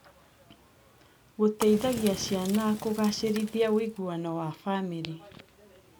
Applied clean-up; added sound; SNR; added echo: none; Fire; 12 dB; none.